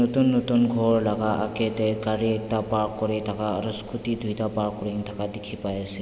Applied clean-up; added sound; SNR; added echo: none; none; none; none.